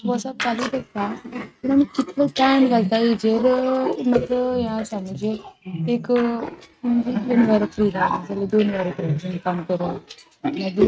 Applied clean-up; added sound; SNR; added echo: neural mask model RNNoise.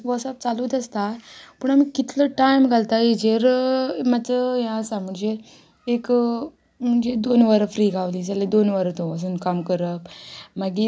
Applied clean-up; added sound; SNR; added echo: none; none; none; none.